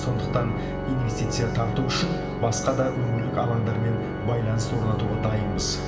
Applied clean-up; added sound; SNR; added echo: none; Organ; 2 dB; reverberation time 0.8 s.